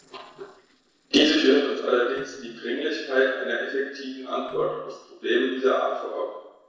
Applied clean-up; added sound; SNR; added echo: neural separator model SepFormer DNS4.